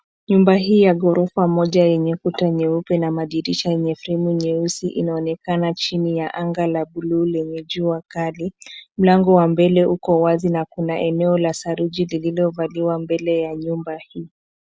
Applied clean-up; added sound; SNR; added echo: none; none; none; none.